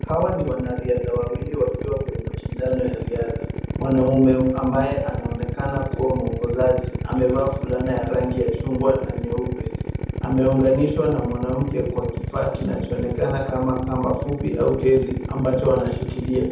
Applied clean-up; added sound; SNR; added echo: none; Drill; 5 dB; reverberation time 0.8 s.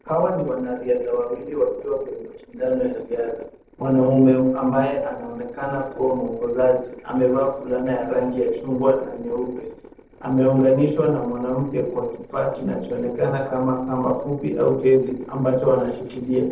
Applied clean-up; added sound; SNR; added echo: neural separator model SepFormer DNS4.